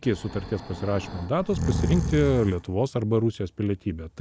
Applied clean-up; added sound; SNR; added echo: none; Breathing; 5 dB; none.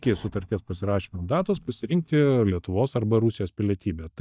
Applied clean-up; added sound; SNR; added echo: neural mask model DeepFilterNet 3.